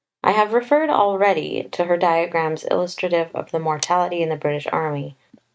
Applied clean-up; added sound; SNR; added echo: neural mask model RNNoise.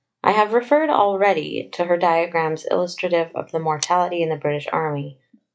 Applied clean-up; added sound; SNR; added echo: classical method log-MMSE.